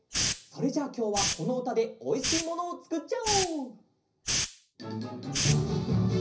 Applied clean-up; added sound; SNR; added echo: none; Hiss; 4 dB; reverberation time 0.5 s.